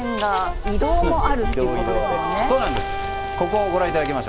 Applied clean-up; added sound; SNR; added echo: none; Brass instrument + Scissors; 2 dB; none.